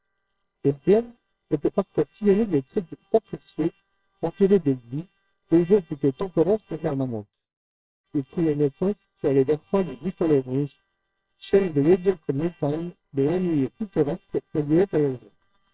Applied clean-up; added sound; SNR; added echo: neural separator model SepFormer WHAMR!.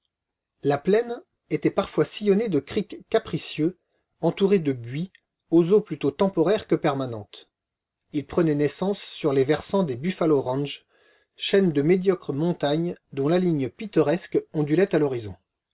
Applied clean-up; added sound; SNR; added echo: none; none; none; none.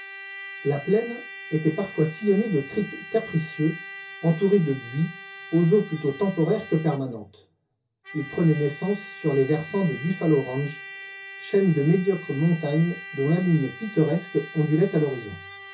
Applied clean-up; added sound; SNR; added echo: none; Trumpet; 16 dB; reverberation time 0.3 s.